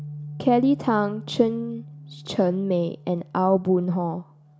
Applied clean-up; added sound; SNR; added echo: none; Bass guitar; 16 dB; none.